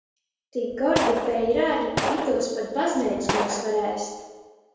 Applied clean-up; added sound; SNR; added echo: none; Gunshot, gunfire; 5 dB; reverberation time 1.2 s.